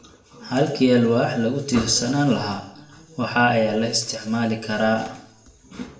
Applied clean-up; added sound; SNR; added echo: none; none; none; reverberation time 0.6 s.